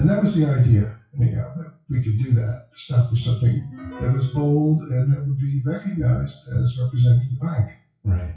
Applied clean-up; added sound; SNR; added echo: classical method WPE with log-MMSE.